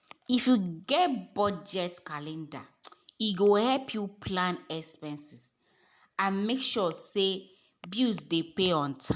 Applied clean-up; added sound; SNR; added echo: none; none; none; none.